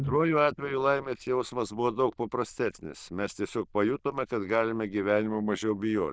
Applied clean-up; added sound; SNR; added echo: neural diffusion model UNIVERSE++.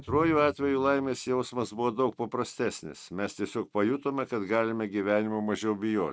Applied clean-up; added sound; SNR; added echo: neural mask model RNNoise.